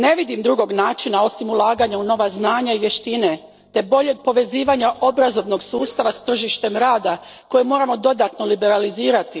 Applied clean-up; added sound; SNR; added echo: neural separator model SepFormer DNS4.